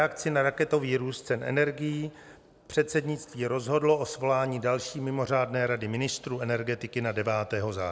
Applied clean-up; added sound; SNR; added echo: none; none; none; none.